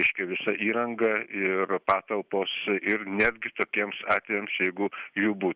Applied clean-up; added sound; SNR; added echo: none; none; none; none.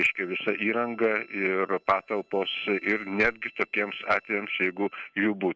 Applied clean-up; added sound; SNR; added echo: neural separator model SepFormer DNS4.